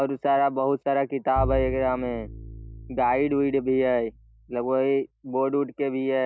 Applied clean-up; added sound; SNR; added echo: none; Bowed string instrument; 14 dB; none.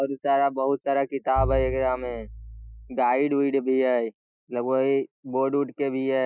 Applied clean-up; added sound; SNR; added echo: classical method Wiener filter.